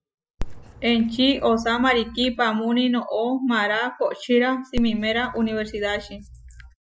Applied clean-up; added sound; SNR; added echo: classical method Wiener filter.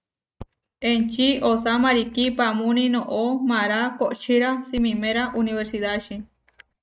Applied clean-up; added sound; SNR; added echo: neural mask model RNNoise.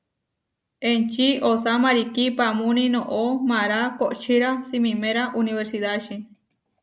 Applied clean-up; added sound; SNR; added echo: none; none; none; none.